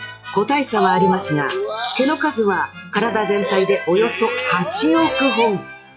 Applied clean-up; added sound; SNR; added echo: classical method log-MMSE.